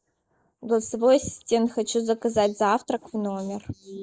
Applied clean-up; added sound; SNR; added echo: neural mask model Resemble Enhance denoiser.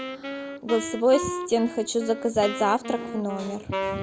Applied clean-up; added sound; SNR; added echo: none; Wind instrument, woodwind instrument; 8 dB; none.